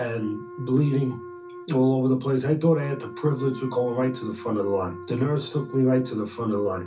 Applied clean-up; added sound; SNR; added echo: none; Wind instrument, woodwind instrument; 15 dB; reverberation time 0.3 s.